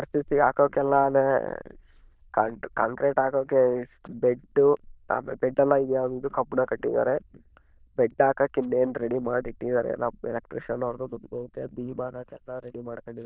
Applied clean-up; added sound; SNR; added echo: neural diffusion model UNIVERSE++.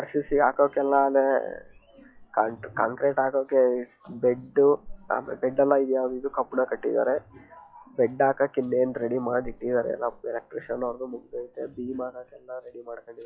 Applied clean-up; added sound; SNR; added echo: classical method log-MMSE.